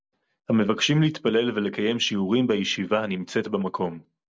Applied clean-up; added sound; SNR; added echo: none; none; none; none.